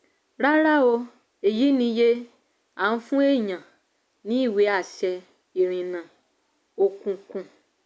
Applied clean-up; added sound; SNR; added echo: none; none; none; none.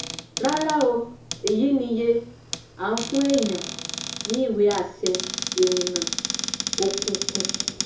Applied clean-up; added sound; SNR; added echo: none; Cupboard open or close; 6 dB; reverberation time 0.6 s.